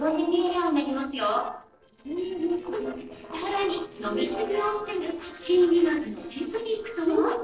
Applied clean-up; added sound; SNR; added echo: neural separator model SepFormer DNS4.